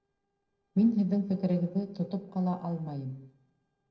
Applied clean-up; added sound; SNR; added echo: neural separator model SepFormer DNS4.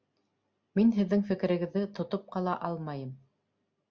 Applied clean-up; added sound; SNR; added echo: none; none; none; none.